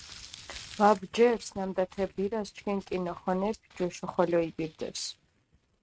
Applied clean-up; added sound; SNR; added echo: neural mask model RNNoise.